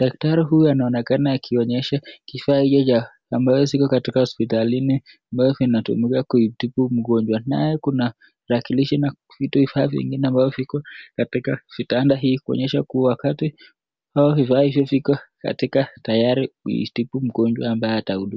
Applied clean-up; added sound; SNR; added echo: none; none; none; none.